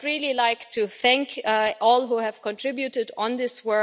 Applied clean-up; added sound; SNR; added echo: none; none; none; none.